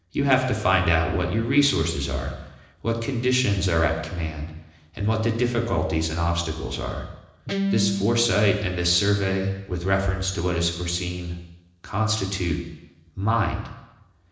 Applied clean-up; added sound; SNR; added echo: neural separator model SepFormer DNS4.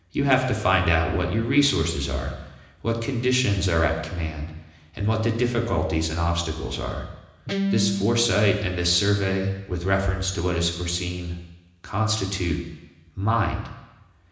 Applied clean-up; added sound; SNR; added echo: none; Guitar; 2 dB; reverberation time 1.0 s.